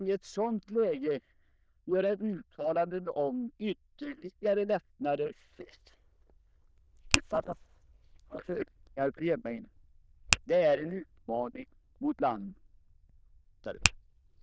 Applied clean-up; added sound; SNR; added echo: neural diffusion model UNIVERSE++.